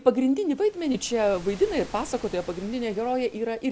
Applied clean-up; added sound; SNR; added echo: none; Waves, surf; 19 dB; none.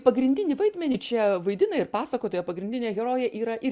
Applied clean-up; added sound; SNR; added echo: none; none; none; none.